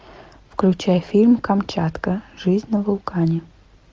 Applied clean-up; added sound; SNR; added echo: none; none; none; none.